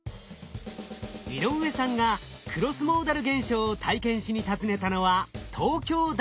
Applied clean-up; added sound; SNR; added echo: none; none; none; none.